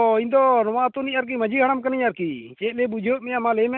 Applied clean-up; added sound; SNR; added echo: none; none; none; none.